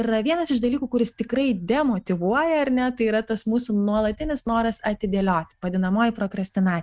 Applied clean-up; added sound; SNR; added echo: neural mask model RNNoise.